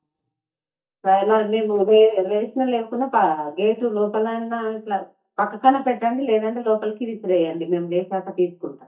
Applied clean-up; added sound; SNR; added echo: neural mask model DeepFilterNet 3.